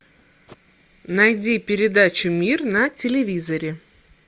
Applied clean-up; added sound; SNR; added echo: none; none; none; none.